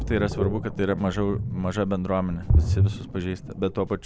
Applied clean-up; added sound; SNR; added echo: none; Ocean; 0 dB; none.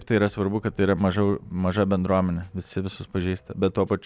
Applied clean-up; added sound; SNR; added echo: none; none; none; none.